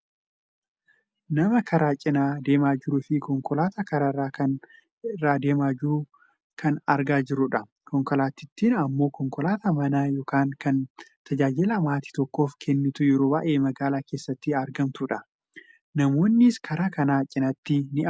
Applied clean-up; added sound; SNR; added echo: none; none; none; none.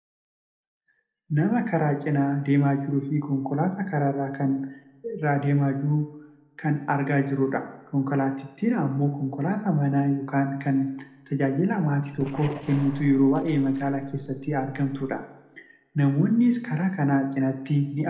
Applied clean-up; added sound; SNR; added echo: neural separator model SepFormer DNS4.